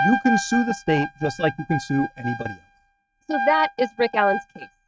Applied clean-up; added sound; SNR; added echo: neural mask model RNNoise.